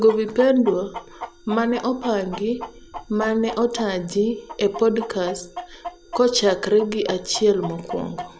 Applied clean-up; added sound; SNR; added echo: none; Chicken, rooster; 15 dB; none.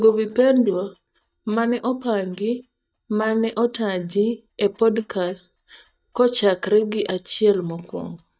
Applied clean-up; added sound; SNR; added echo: neural mask model DeepFilterNet 3.